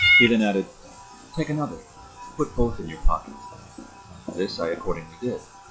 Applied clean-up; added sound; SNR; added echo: classical method log-MMSE.